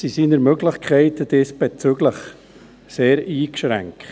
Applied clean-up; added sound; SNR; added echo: none; none; none; none.